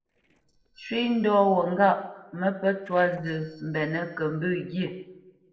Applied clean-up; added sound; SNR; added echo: neural separator model SepFormer DNS4.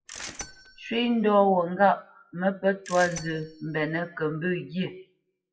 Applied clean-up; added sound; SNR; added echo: classical method WPE with log-MMSE.